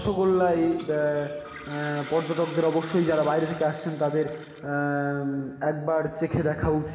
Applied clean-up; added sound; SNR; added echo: none; Toilet flush; 19 dB; reverberation time 2.4 s.